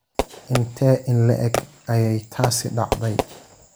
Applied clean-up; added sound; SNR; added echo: none; Fireworks; 8 dB; none.